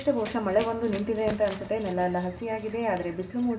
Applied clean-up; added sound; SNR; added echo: none; Run; 16 dB; reverberation time 0.5 s.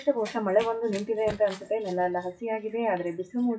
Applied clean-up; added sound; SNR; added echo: classical method WPE with log-MMSE.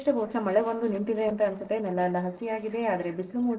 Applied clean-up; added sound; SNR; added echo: neural separator model SepFormer DNS4.